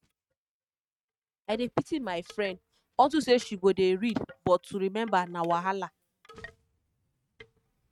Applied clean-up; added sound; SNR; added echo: neural mask model RNNoise.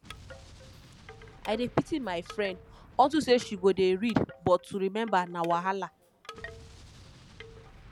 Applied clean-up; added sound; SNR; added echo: none; Wind chime / Wood + Explosion; 18 dB; none.